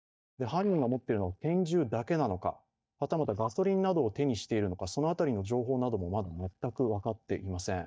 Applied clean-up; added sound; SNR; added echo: neural mask model DeepFilterNet 3.